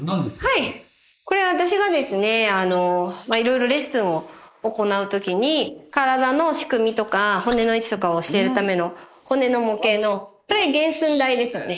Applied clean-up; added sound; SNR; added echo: neural mask model Resemble Enhance denoiser.